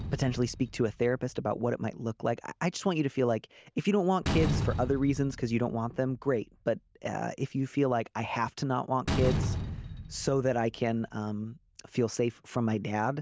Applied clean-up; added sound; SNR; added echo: none; Slam; 8 dB; none.